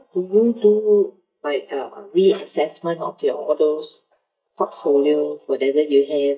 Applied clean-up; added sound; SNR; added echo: neural mask model DeepFilterNet 3.